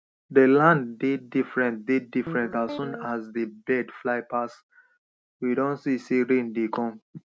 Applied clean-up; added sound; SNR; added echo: none; Guitar; 11 dB; none.